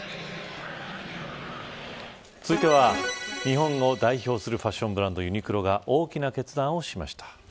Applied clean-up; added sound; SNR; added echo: none; none; none; none.